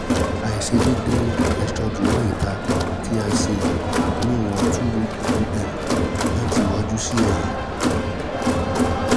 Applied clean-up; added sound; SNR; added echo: none; Crowd; -5 dB; none.